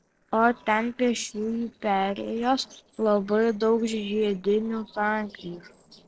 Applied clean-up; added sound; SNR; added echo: neural separator model SepFormer DNS4.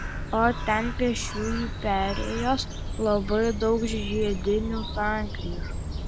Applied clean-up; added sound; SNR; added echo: none; Bird; 4 dB; none.